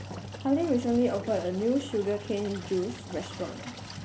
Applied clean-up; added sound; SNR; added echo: none; Engine; 11 dB; none.